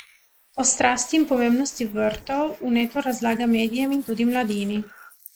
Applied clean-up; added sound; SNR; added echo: neural mask model Resemble Enhance denoiser.